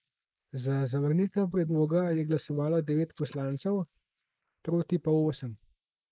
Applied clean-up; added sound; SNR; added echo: neural mask model Resemble Enhance denoiser.